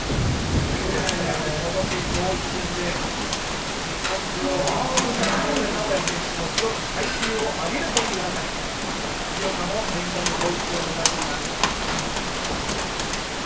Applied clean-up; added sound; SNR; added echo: none; Rain; -4 dB; reverberation time 0.3 s.